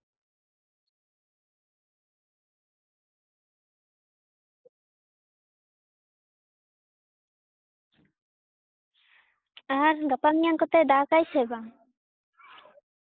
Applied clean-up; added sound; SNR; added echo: neural mask model Resemble Enhance denoiser.